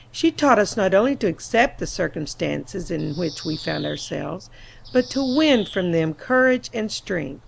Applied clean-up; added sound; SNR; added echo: none; Bird vocalization, bird call, bird song; 18 dB; none.